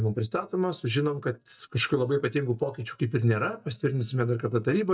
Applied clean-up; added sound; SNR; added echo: neural mask model DeepFilterNet 3.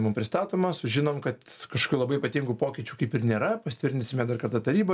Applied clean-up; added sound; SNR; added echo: none; none; none; none.